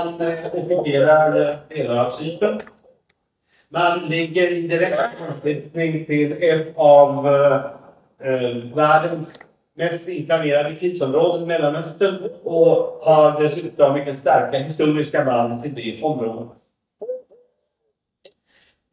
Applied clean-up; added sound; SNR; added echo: neural mask model DeepFilterNet 3.